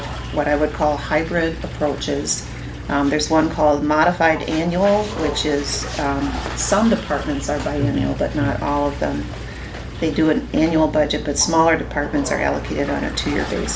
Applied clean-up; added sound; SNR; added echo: none; Toilet flush; 16 dB; none.